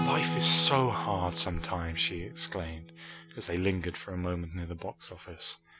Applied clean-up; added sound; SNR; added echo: none; Acoustic guitar / Strum; 8 dB; none.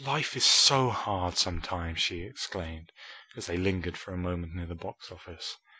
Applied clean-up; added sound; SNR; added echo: none; none; none; none.